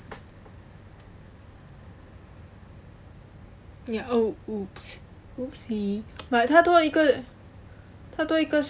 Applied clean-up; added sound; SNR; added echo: none; none; none; none.